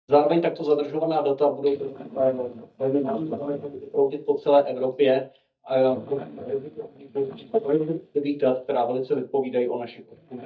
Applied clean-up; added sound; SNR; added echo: neural mask model DeepFilterNet 3.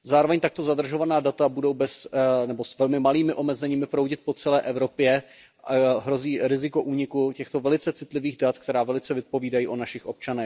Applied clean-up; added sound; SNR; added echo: none; none; none; none.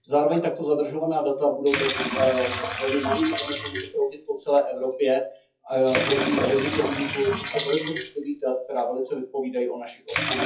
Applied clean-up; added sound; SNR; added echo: classical method WPE with log-MMSE.